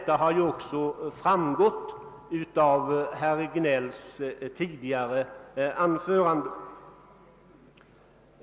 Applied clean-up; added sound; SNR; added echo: none; none; none; none.